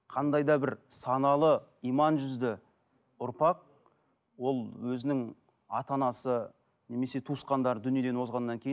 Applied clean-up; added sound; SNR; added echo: none; none; none; none.